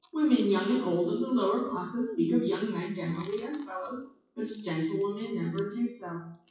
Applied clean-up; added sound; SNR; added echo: classical method WPE with log-MMSE.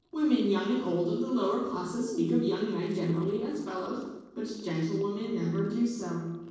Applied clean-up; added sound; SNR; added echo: neural separator model SepFormer DNS4.